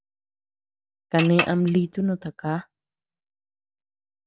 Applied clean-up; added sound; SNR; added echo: none; Chink, clink; 5 dB; none.